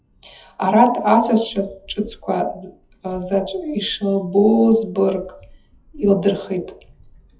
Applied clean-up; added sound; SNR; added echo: classical method WPE with log-MMSE.